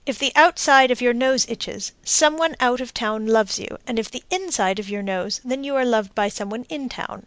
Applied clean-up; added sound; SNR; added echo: none; none; none; none.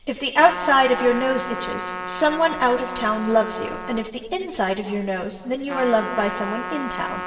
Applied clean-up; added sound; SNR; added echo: none; Trumpet; 10 dB; reverberation time 2.4 s.